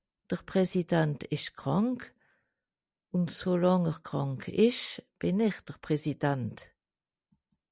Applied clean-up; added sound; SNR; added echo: none; none; none; none.